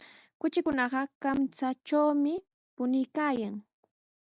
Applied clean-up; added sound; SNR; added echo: none; none; none; none.